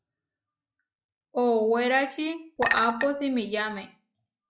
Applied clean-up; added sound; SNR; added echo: classical method log-MMSE.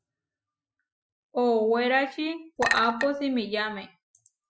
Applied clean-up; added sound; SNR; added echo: classical method Wiener filter.